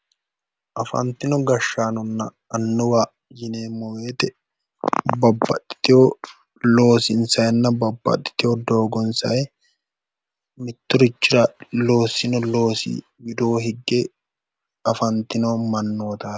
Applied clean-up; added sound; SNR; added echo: none; none; none; none.